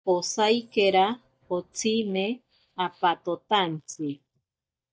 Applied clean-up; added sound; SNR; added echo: neural mask model DeepFilterNet 3.